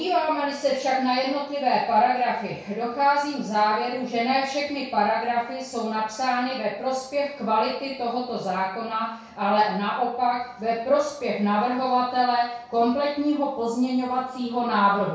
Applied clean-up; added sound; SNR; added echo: none; none; none; reverberation time 0.6 s.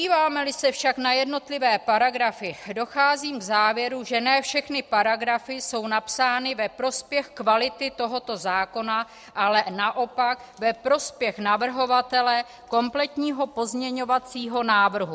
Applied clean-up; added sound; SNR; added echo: none; none; none; none.